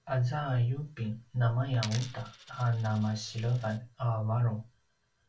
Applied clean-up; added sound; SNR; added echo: none; Coin (dropping); 17 dB; reverberation time 0.2 s.